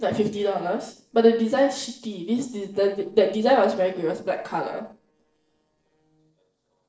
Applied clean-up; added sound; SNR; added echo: neural separator model SepFormer DNS4.